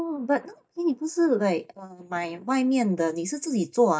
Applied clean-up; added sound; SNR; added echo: neural mask model DeepFilterNet 3.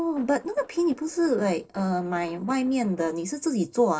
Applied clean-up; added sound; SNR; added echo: neural separator model SepFormer DNS4.